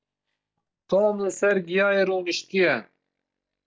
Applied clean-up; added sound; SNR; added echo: neural mask model DeepFilterNet 3.